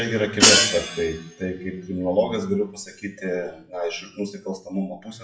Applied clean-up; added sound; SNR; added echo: classical method WPE with log-MMSE.